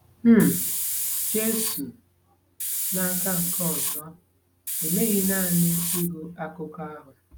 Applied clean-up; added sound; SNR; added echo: none; Hiss; 0 dB; none.